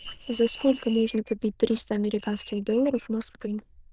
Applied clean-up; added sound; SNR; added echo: neural diffusion model UNIVERSE++.